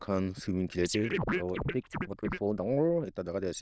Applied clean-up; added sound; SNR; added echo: neural diffusion model UNIVERSE++.